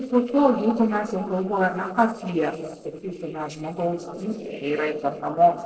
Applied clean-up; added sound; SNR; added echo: neural separator model SepFormer DNS4.